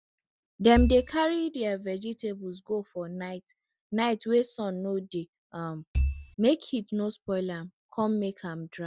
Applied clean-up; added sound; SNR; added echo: none; Marimba, xylophone / Wood; -2 dB; none.